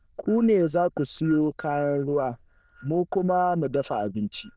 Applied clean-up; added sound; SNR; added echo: neural diffusion model UNIVERSE++.